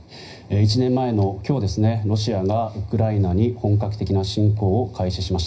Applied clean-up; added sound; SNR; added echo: none; none; none; reverberation time 0.4 s.